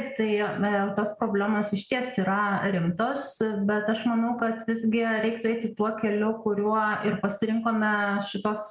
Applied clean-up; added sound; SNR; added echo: none; none; none; none.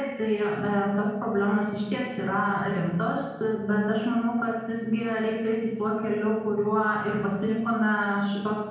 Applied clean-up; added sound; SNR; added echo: none; none; none; reverberation time 0.9 s.